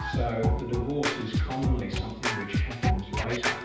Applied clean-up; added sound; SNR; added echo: none; Scratching (performance technique); -4 dB; reverberation time 0.9 s.